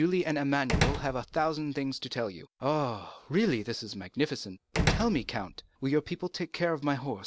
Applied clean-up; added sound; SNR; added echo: none; Slam; 3 dB; none.